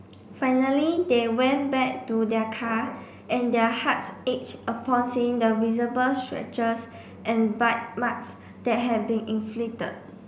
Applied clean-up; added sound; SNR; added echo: none; none; none; none.